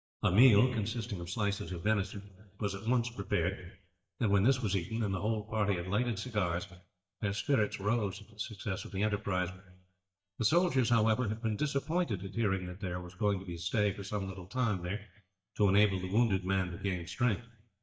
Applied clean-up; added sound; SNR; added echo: neural mask model DeepFilterNet 3.